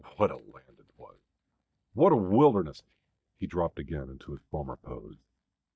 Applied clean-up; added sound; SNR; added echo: neural mask model DeepFilterNet 3.